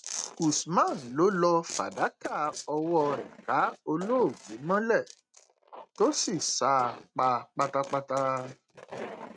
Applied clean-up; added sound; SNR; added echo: neural mask model RNNoise.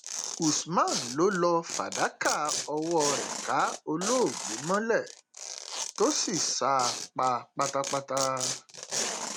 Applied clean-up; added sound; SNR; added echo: none; Tearing; 6 dB; none.